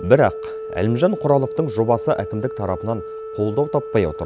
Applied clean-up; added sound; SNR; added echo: none; Organ; 10 dB; none.